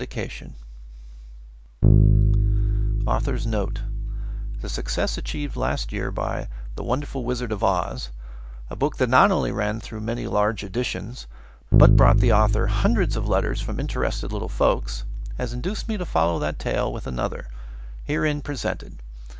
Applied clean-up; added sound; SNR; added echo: none; Bass guitar; -2 dB; none.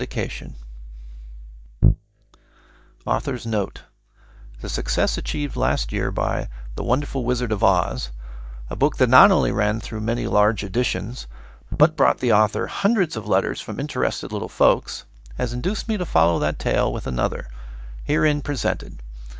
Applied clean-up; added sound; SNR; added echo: neural mask model DeepFilterNet 3.